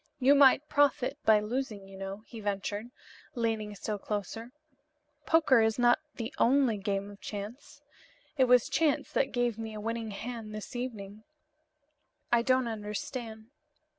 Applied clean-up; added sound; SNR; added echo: none; none; none; none.